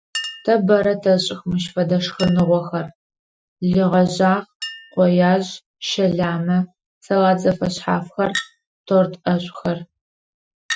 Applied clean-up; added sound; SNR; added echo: classical method Wiener filter.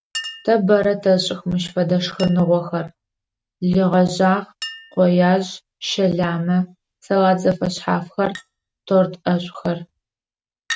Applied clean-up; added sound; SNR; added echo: neural mask model RNNoise.